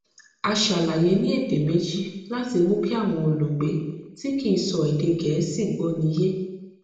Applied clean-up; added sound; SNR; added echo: none; none; none; reverberation time 0.9 s.